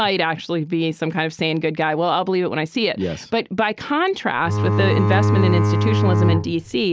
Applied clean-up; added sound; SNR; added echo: none; Bowed string instrument; -3 dB; none.